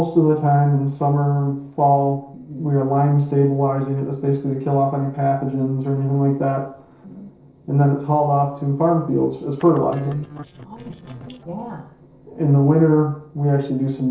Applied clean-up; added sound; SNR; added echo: neural separator model SepFormer DNS4.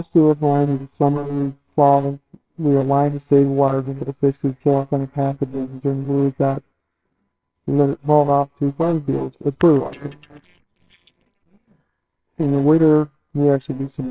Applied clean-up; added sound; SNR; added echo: neural separator model SepFormer WHAMR!.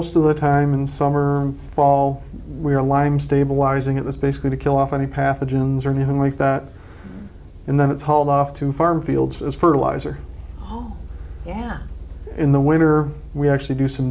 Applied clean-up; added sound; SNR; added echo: none; none; none; none.